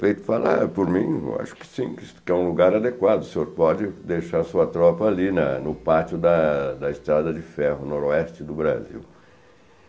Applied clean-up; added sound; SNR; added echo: none; none; none; none.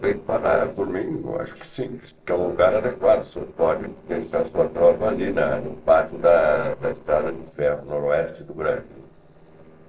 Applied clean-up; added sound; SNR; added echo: neural separator model SepFormer DNS4.